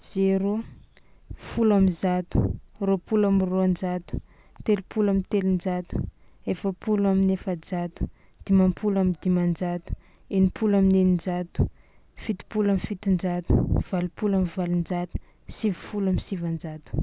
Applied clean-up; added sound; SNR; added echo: none; none; none; none.